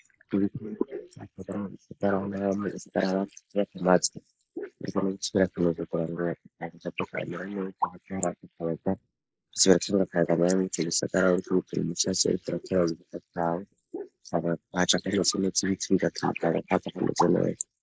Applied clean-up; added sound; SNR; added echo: neural mask model Resemble Enhance denoiser.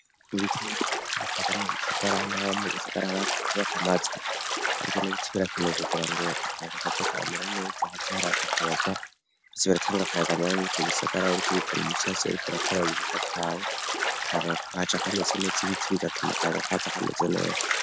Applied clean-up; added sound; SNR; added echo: none; Bathtub (filling or washing); -1 dB; none.